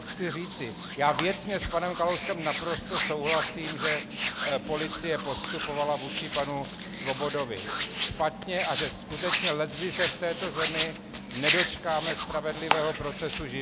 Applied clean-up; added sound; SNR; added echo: none; Hands; -3 dB; none.